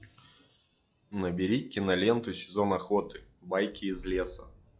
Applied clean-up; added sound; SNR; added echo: classical method log-MMSE.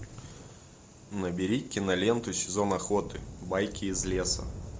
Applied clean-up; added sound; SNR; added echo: none; Thunder / Rain; 12 dB; none.